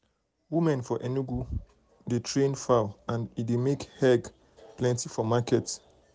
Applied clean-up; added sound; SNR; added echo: none; none; none; none.